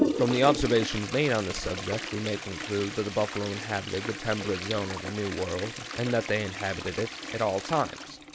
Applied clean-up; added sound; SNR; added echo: none; Toilet flush; 5 dB; none.